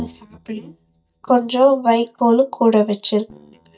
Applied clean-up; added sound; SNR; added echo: neural mask model DeepFilterNet 3.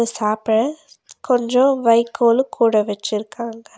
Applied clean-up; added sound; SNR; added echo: none; none; none; none.